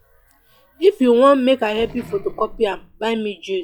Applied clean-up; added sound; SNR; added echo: classical method log-MMSE.